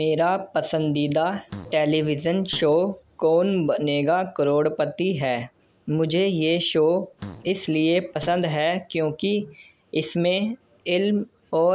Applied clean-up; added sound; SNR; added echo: none; Fart; 19 dB; none.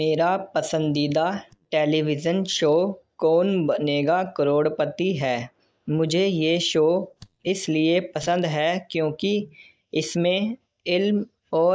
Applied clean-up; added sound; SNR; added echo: neural mask model DeepFilterNet 3.